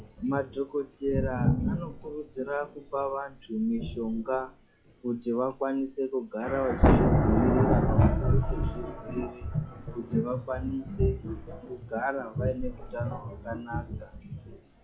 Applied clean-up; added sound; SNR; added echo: classical method log-MMSE.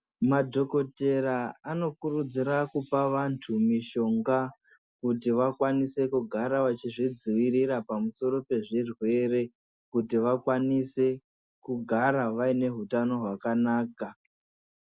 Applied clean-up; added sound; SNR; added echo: none; none; none; none.